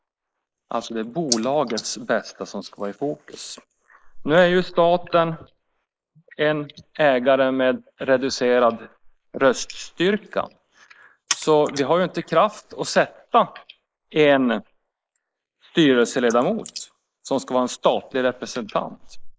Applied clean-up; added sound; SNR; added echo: neural mask model Resemble Enhance denoiser.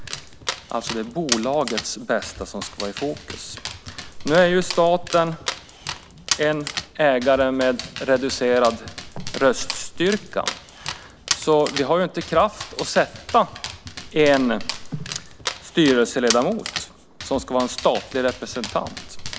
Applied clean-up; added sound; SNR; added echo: none; Dog; 10 dB; none.